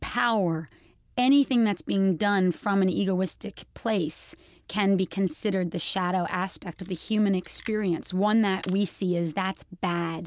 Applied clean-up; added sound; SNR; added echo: none; Camera; 19 dB; none.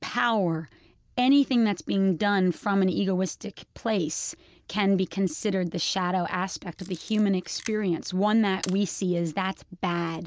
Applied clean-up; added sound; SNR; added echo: neural mask model Resemble Enhance denoiser.